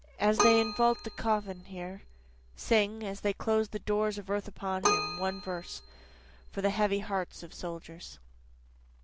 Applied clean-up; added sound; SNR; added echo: none; Keyboard (musical); 6 dB; none.